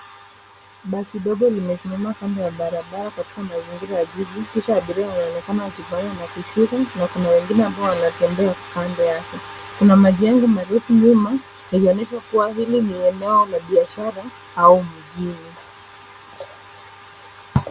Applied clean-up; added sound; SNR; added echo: none; none; none; none.